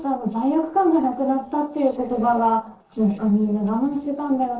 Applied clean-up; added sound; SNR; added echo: neural separator model SepFormer DNS4.